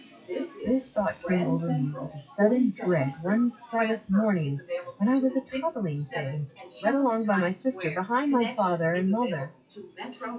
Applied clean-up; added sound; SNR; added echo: classical method WPE with log-MMSE.